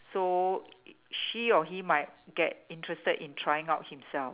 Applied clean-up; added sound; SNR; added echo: none; none; none; none.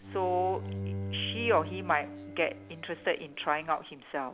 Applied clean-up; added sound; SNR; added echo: none; Bowed string instrument; 9 dB; none.